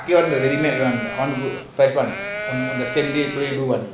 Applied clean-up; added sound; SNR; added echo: none; Livestock, farm animals, working animals; 8 dB; none.